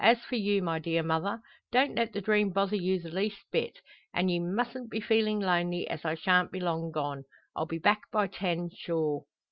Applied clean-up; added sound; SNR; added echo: none; none; none; none.